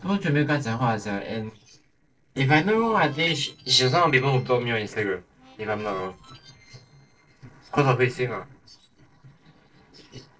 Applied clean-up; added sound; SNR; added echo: neural separator model SepFormer DNS4.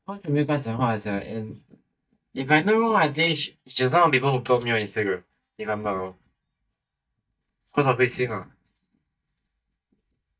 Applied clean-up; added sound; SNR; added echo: neural mask model DeepFilterNet 3.